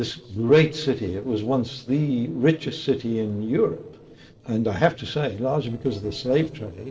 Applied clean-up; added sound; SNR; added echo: neural separator model SepFormer DNS4.